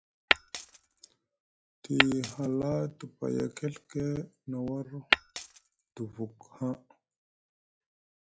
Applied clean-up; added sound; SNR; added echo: classical method log-MMSE.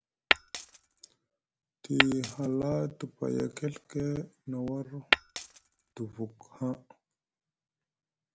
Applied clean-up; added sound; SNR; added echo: none; Glass; -5 dB; none.